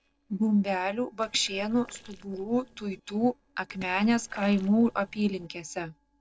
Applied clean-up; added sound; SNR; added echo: neural separator model SepFormer DNS4.